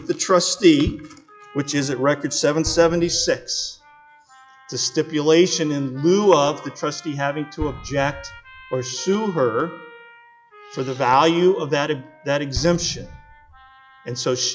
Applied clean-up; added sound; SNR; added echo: classical method log-MMSE.